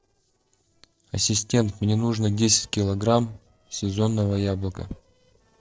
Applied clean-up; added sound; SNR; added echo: neural separator model SepFormer DNS4.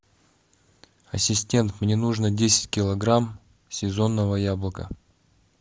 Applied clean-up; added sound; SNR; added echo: none; none; none; none.